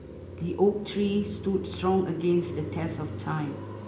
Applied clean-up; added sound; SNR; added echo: none; Car passing by; 10 dB; none.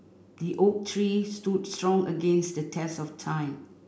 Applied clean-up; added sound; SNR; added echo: none; none; none; none.